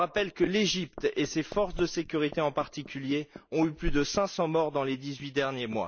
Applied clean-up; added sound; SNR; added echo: neural mask model Resemble Enhance denoiser.